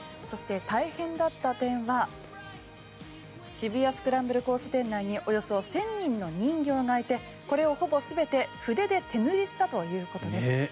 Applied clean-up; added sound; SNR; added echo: none; none; none; none.